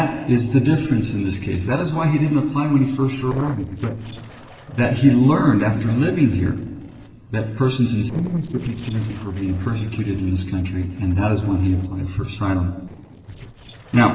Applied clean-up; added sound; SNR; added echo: neural separator model SepFormer DNS4.